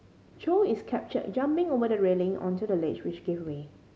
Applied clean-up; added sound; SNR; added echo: none; none; none; none.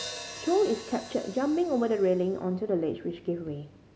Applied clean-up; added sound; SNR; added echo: none; Hi-hat; 17 dB; none.